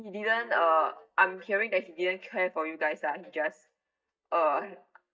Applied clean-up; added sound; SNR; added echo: neural mask model DeepFilterNet 3.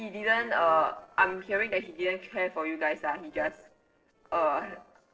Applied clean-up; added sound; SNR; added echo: neural separator model SepFormer DNS4.